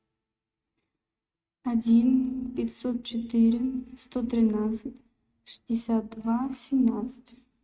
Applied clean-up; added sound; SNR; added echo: neural mask model RNNoise.